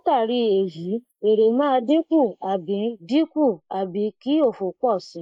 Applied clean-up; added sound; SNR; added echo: neural mask model Resemble Enhance denoiser.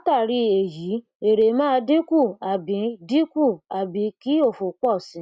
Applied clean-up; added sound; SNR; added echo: none; none; none; none.